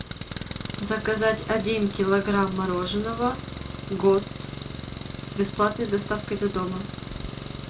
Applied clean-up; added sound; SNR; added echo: none; Engine; 8 dB; reverberation time 0.2 s.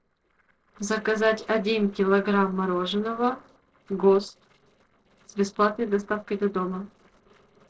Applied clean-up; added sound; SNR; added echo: neural separator model SepFormer DNS4.